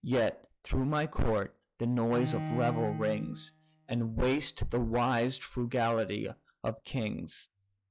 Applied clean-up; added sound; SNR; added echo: classical method log-MMSE.